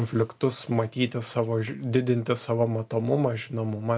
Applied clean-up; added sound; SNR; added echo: none; none; none; none.